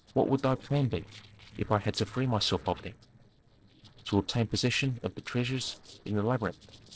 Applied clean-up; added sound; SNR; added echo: neural separator model SepFormer DNS4.